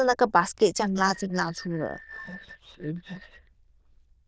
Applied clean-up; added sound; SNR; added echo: neural diffusion model UNIVERSE++.